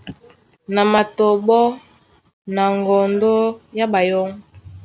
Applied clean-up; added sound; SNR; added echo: none; none; none; none.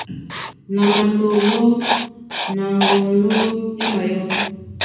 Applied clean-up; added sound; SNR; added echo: none; Writing; 6 dB; reverberation time 1.2 s.